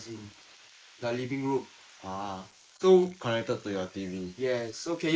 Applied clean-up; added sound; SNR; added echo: neural mask model Resemble Enhance denoiser.